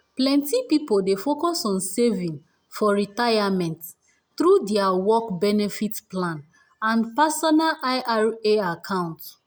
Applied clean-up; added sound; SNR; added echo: none; none; none; none.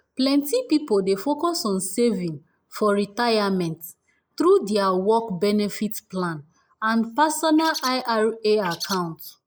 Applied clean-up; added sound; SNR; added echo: neural mask model Resemble Enhance denoiser.